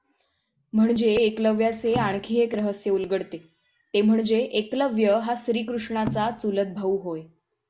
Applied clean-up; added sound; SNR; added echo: none; Percussion; 12 dB; none.